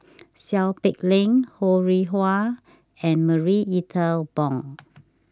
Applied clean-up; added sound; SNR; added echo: none; none; none; none.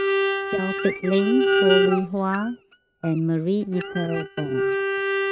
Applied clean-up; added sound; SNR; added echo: neural mask model RNNoise.